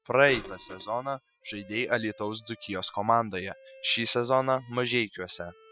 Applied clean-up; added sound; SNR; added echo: classical method spectral subtraction.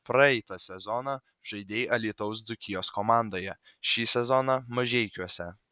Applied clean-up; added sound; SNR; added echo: none; none; none; none.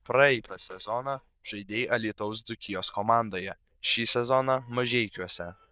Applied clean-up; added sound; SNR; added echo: neural diffusion model UNIVERSE++.